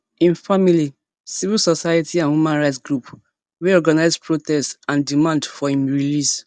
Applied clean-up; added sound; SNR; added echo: none; none; none; none.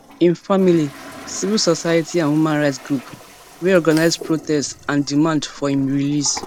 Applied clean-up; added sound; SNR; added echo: none; Toilet flush; 19 dB; none.